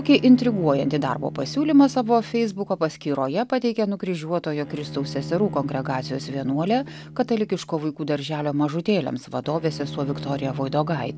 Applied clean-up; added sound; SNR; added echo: none; Bowed string instrument; 14 dB; none.